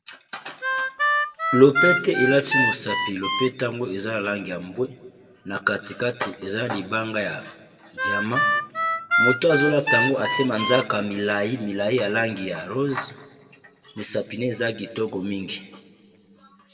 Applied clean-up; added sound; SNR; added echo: none; Harmonica; -2 dB; reverberation time 1.4 s.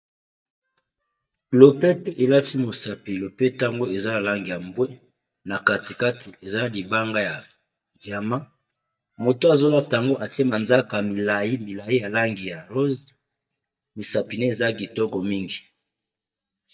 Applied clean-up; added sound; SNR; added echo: neural mask model DeepFilterNet 3.